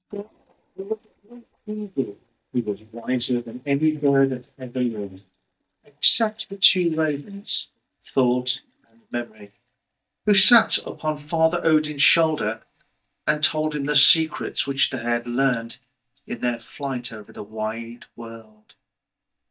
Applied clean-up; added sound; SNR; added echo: neural mask model DeepFilterNet 3.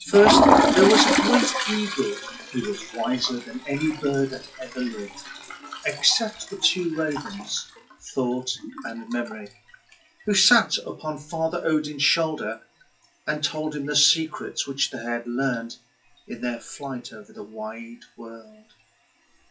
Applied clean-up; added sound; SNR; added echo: classical method WPE with log-MMSE.